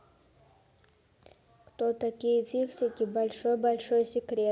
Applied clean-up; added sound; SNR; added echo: none; none; none; none.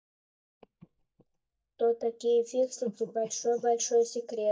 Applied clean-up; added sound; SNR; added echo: neural mask model DeepFilterNet 3.